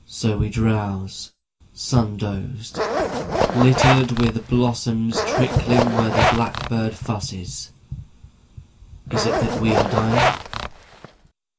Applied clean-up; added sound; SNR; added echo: none; Zipper (clothing); 0 dB; reverberation time 0.2 s.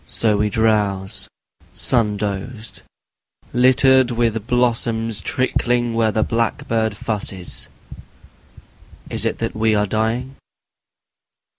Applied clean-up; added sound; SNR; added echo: none; none; none; none.